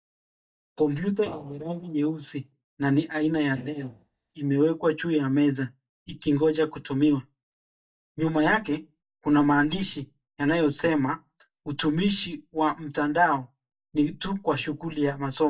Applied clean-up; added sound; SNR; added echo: neural mask model DeepFilterNet 3.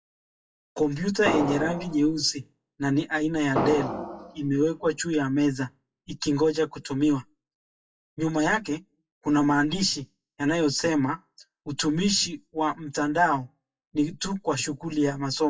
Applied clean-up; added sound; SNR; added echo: classical method WPE with log-MMSE.